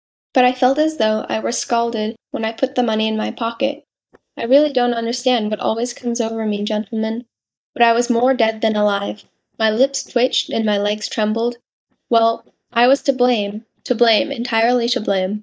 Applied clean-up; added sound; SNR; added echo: neural mask model DeepFilterNet 3.